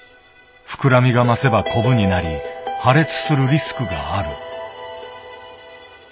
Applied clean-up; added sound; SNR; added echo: none; none; none; none.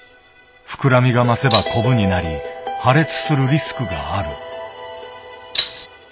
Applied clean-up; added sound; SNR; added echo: none; Rattle (instrument); 4 dB; none.